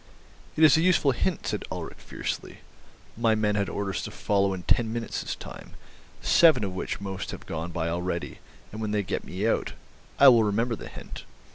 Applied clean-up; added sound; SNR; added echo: none; none; none; none.